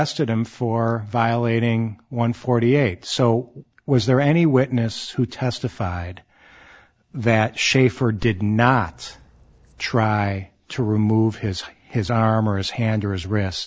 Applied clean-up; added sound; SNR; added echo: neural mask model DeepFilterNet 3.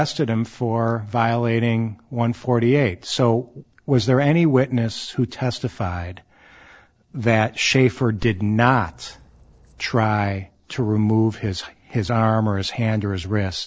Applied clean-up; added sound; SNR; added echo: neural separator model SepFormer DNS4.